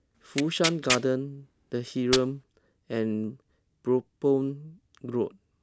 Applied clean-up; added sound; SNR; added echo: none; Tearing; 4 dB; none.